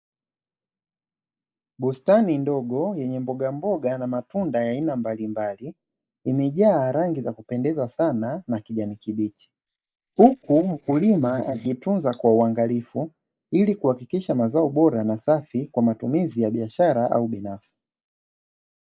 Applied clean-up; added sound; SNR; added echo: neural mask model Resemble Enhance denoiser.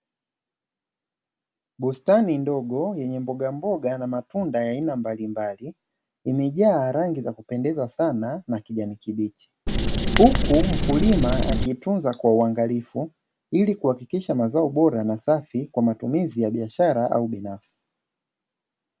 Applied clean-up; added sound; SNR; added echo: none; Writing; -2 dB; none.